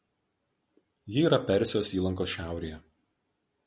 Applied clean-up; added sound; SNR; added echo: none; none; none; none.